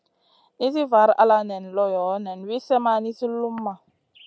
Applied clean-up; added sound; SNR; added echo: none; none; none; none.